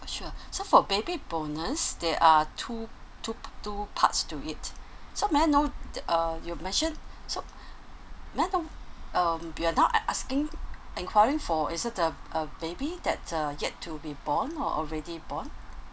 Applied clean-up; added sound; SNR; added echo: none; Gull, seagull; 10 dB; none.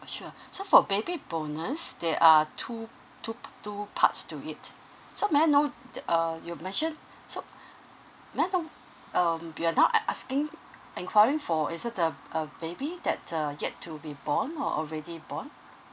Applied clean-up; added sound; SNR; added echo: none; none; none; none.